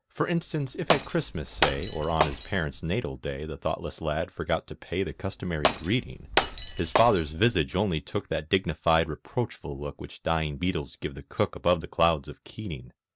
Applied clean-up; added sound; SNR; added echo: none; Glass; 1 dB; none.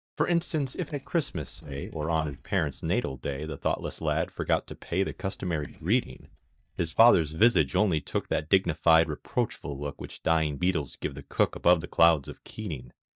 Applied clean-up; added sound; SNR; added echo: neural mask model DeepFilterNet 3.